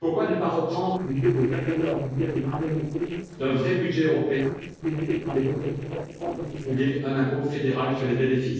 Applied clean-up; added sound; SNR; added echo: neural separator model SepFormer DNS4.